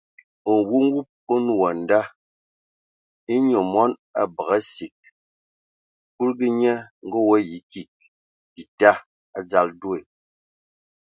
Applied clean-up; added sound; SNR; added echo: none; none; none; none.